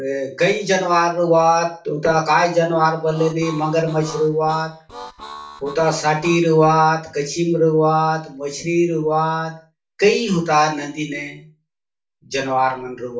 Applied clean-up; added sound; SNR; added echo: none; Harmonica; 17 dB; reverberation time 0.3 s.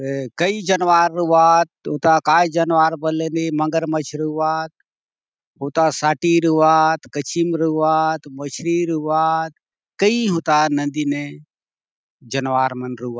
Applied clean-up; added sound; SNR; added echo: none; none; none; none.